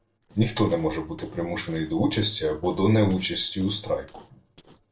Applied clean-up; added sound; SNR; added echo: neural separator model SepFormer DNS4.